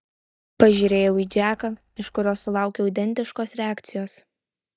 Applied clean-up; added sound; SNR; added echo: neural mask model DeepFilterNet 3.